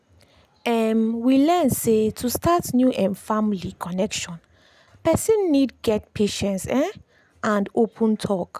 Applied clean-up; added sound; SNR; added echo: none; none; none; none.